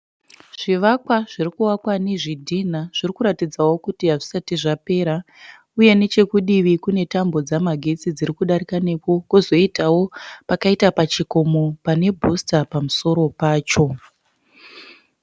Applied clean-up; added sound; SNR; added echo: none; none; none; none.